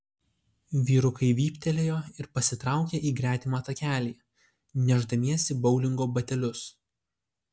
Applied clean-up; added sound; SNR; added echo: none; none; none; none.